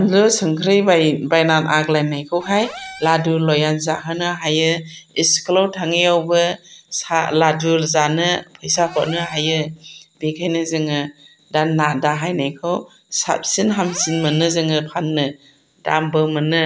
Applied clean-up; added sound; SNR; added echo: none; Cupboard open or close / Door; 18 dB; none.